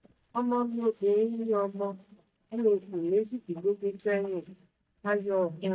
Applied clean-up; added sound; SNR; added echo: neural mask model DeepFilterNet 3.